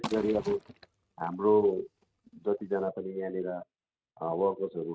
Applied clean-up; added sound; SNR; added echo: neural mask model RNNoise.